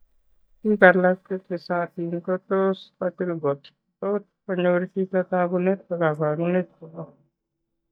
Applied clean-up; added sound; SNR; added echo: neural mask model DeepFilterNet 3.